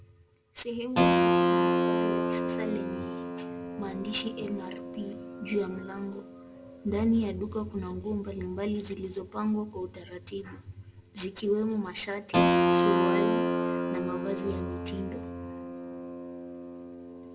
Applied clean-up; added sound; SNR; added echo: none; Keyboard (musical); -4 dB; reverberation time 0.7 s.